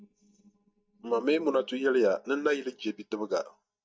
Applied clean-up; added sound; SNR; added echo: neural mask model DeepFilterNet 3.